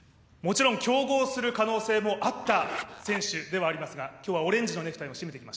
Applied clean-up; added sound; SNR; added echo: none; Zipper (clothing); 10 dB; none.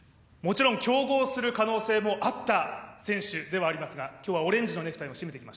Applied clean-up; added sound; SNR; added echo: none; none; none; none.